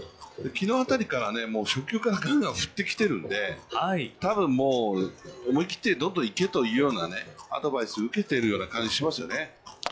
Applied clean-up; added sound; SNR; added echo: classical method log-MMSE.